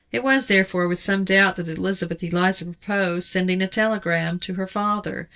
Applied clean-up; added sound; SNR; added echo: neural mask model DeepFilterNet 3.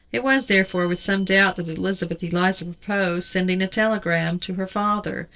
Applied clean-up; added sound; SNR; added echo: neural separator model SepFormer DNS4.